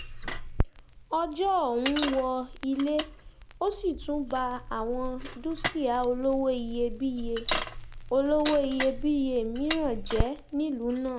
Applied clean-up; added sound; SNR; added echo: none; Bicycle + Crackle; 6 dB; none.